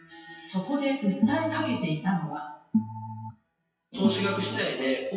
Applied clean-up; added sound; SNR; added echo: classical method WPE with log-MMSE.